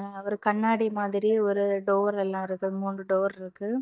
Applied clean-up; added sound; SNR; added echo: neural mask model DeepFilterNet 3.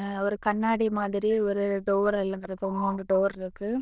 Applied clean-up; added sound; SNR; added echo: neural diffusion model UNIVERSE++.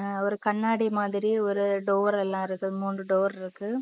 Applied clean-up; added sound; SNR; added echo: neural mask model Resemble Enhance denoiser.